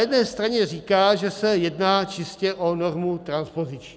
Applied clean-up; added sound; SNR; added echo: none; none; none; none.